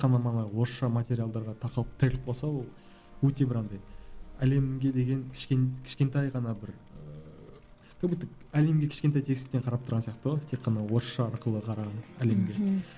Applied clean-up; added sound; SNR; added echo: none; Rain; 20 dB; none.